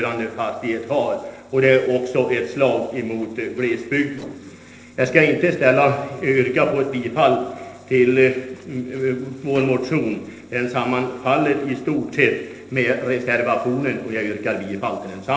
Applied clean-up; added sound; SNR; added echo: neural separator model SepFormer DNS4.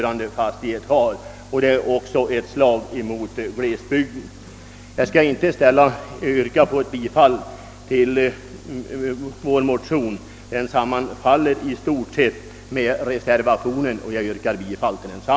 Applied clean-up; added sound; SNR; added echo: none; none; none; none.